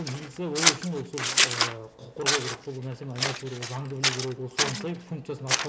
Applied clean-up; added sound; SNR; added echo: none; Scissors; -5 dB; none.